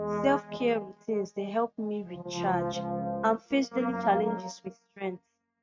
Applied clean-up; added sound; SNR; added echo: neural mask model RNNoise.